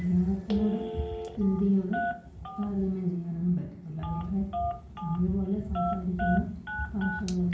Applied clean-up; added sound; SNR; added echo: none; Telephone; 8 dB; reverberation time 0.6 s.